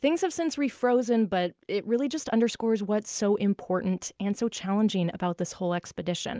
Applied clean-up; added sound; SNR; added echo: none; none; none; none.